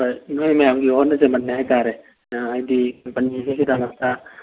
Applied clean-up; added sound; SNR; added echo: none; none; none; none.